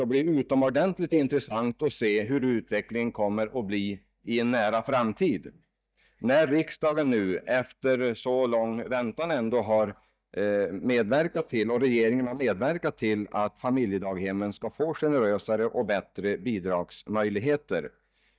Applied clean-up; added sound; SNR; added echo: neural mask model DeepFilterNet 3.